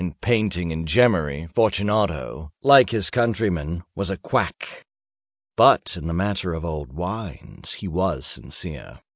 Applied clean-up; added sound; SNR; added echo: none; none; none; none.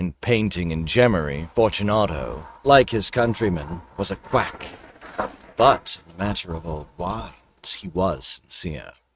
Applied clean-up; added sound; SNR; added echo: neural mask model RNNoise.